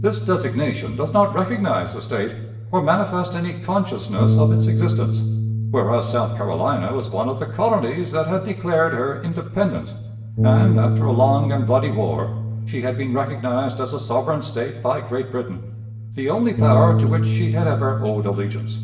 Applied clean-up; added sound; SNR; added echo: none; Bass guitar; 0 dB; reverberation time 1.0 s.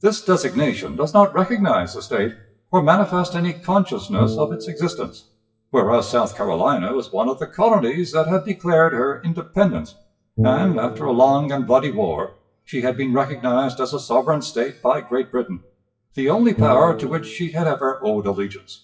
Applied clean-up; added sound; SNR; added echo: classical method WPE with log-MMSE.